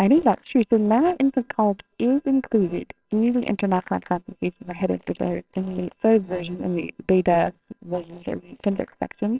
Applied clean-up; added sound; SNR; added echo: neural separator model SepFormer WHAMR!.